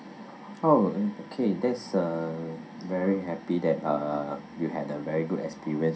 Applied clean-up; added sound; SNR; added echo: none; none; none; reverberation time 0.3 s.